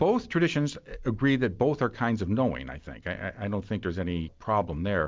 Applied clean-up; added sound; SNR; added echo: none; none; none; none.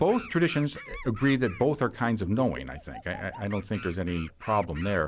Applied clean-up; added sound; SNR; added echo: none; Animal; 17 dB; none.